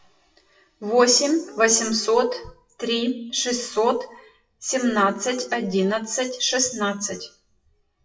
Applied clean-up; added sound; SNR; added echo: classical method WPE with log-MMSE.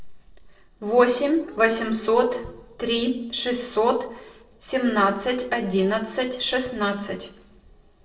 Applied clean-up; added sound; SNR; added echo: neural separator model SepFormer DNS4.